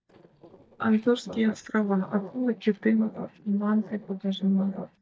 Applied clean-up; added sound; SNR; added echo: neural mask model DeepFilterNet 3.